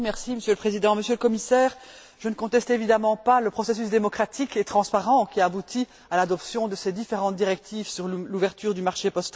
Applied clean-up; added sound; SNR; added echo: none; none; none; none.